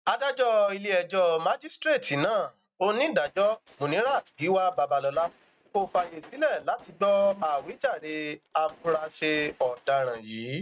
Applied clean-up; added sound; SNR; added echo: neural mask model RNNoise.